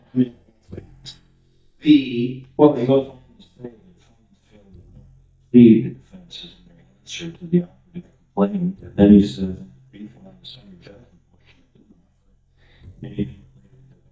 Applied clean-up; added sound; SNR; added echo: neural mask model DeepFilterNet 3.